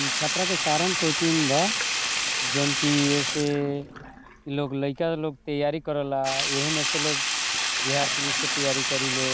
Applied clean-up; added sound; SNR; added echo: none; Sink (filling or washing); 0 dB; none.